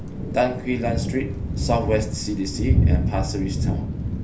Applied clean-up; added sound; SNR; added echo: none; Thunder / Rain; -3 dB; reverberation time 0.3 s.